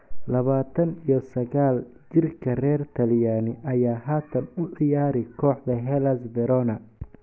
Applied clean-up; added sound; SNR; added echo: none; none; none; none.